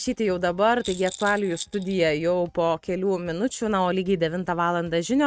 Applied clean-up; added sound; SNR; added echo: neural mask model RNNoise.